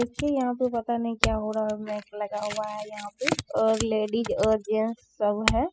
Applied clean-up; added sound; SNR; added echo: classical method spectral subtraction.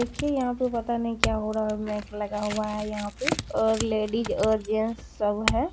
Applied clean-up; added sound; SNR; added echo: none; Chink, clink / Domestic sounds, home sounds; 7 dB; none.